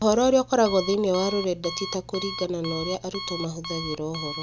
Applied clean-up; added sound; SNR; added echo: none; Alarm; 11 dB; none.